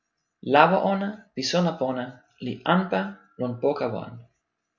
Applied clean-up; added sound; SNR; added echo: none; none; none; none.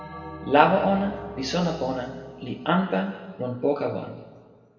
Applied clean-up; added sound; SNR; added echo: none; Bell; 16 dB; reverberation time 1.7 s.